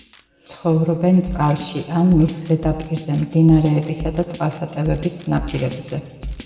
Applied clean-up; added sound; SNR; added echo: none; Drum kit; 14 dB; reverberation time 1.5 s.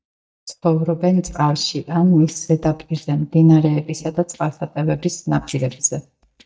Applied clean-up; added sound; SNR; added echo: neural mask model DeepFilterNet 3.